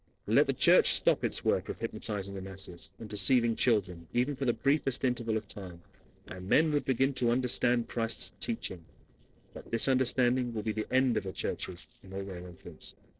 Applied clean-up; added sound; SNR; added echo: neural separator model SepFormer DNS4.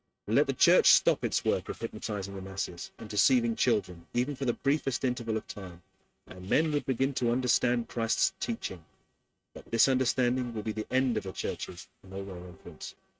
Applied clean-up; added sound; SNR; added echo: neural mask model RNNoise.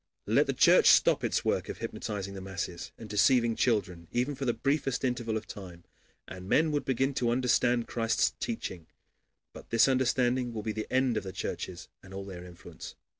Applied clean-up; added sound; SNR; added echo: none; none; none; none.